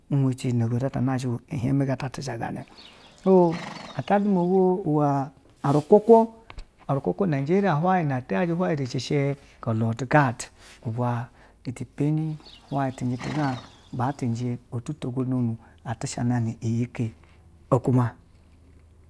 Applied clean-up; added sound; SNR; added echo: none; Livestock, farm animals, working animals; 19 dB; none.